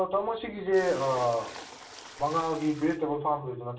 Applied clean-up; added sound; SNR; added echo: none; Splash, splatter; 16 dB; reverberation time 0.3 s.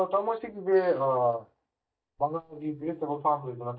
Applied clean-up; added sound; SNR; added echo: neural mask model DeepFilterNet 3.